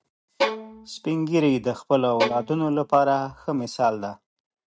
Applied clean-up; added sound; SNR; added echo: neural mask model RNNoise.